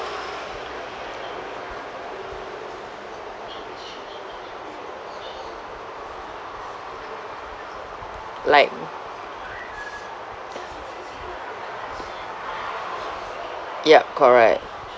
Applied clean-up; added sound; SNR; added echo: none; none; none; none.